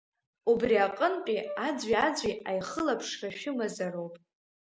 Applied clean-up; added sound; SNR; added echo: none; Brass instrument; 16 dB; none.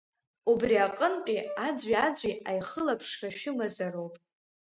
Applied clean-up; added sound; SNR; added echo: neural mask model RNNoise.